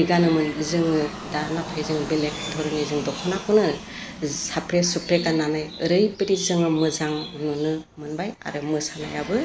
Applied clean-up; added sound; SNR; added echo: none; Fixed-wing aircraft, airplane; 14 dB; none.